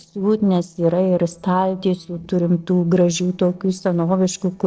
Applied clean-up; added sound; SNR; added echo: neural separator model SepFormer DNS4.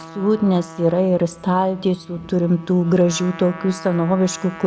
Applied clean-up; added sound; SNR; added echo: none; Trumpet; 18 dB; none.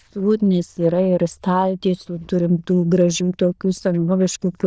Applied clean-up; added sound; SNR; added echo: neural diffusion model UNIVERSE++.